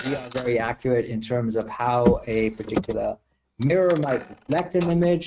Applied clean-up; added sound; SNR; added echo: neural mask model RNNoise.